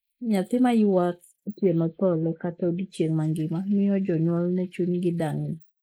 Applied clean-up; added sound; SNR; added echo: neural mask model Resemble Enhance denoiser.